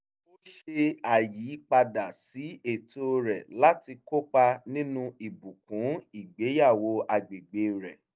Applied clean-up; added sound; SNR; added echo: none; none; none; none.